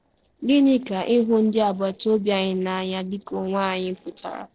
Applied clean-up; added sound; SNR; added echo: neural separator model SepFormer DNS4.